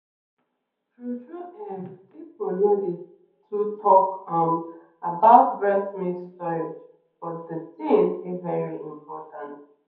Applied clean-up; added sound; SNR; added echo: none; none; none; reverberation time 0.5 s.